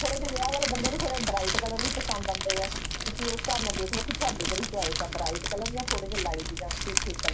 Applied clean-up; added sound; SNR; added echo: none; Crumpling, crinkling; -2 dB; reverberation time 0.3 s.